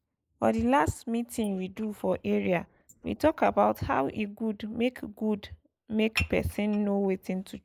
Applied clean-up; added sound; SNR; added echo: neural mask model Resemble Enhance denoiser.